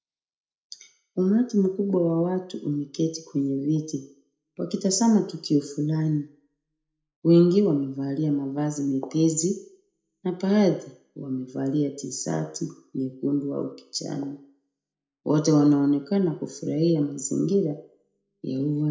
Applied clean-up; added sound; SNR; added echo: none; none; none; reverberation time 0.4 s.